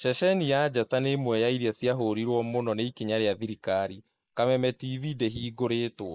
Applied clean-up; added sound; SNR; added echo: neural mask model Resemble Enhance denoiser.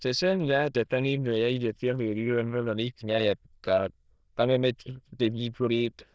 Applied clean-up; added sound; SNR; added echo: neural diffusion model UNIVERSE++.